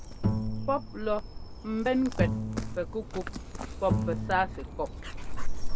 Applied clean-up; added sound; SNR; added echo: none; Bowed string instrument + Dog; -2 dB; none.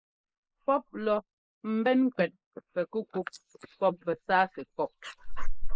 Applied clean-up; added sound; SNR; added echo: neural mask model Resemble Enhance denoiser.